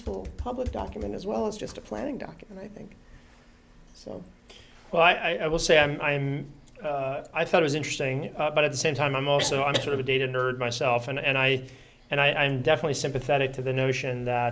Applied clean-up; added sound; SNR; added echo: none; none; none; none.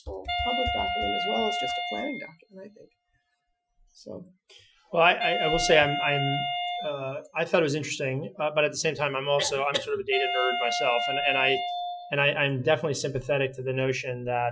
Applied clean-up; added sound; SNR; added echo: classical method Wiener filter.